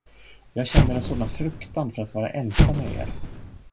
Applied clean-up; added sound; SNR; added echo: none; Explosion; -5 dB; none.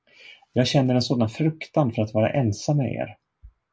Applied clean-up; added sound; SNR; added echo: none; none; none; none.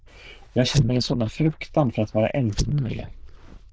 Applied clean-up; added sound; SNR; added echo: neural diffusion model UNIVERSE++.